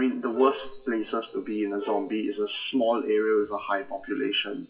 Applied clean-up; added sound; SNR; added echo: classical method WPE with log-MMSE.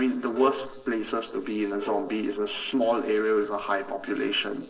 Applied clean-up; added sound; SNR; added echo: neural separator model SepFormer DNS4.